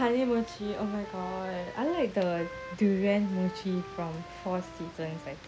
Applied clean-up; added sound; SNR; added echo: none; Wind instrument, woodwind instrument; 14 dB; none.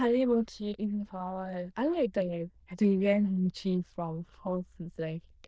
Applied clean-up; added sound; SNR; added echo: neural diffusion model UNIVERSE++.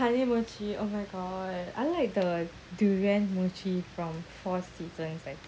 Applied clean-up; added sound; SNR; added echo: none; none; none; none.